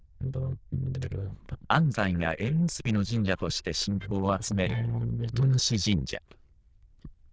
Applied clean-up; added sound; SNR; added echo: neural diffusion model UNIVERSE++.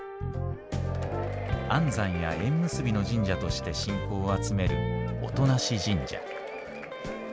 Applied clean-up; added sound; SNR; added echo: none; Applause / Crowd / Cheering; 13 dB; none.